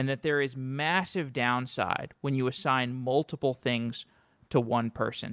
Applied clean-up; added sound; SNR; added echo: none; none; none; none.